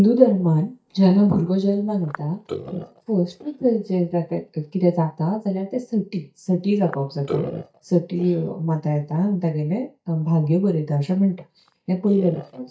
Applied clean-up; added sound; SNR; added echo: neural mask model DeepFilterNet 3.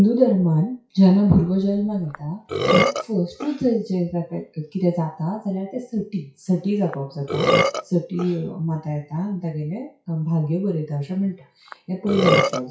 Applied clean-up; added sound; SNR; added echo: classical method WPE with log-MMSE.